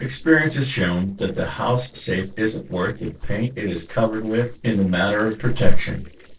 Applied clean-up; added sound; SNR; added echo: neural separator model SepFormer DNS4.